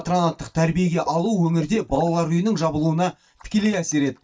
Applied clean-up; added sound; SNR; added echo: neural mask model DeepFilterNet 3.